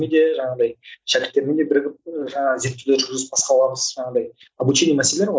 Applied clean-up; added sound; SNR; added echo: none; none; none; none.